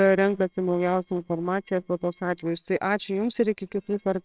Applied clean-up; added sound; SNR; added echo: neural separator model SepFormer WHAMR!.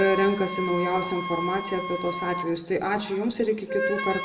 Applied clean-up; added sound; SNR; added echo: none; Wind instrument, woodwind instrument; 6 dB; reverberation time 1.1 s.